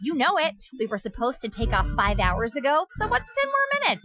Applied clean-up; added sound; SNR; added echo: classical method Wiener filter.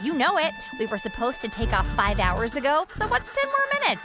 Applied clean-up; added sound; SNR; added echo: none; Trumpet; 17 dB; none.